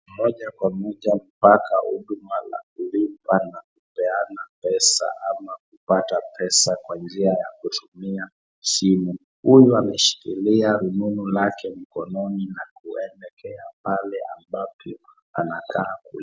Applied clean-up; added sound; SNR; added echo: none; none; none; none.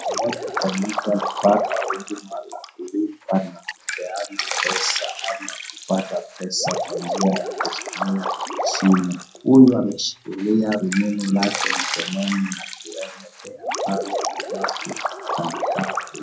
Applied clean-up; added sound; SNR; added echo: none; Drip; 5 dB; reverberation time 0.2 s.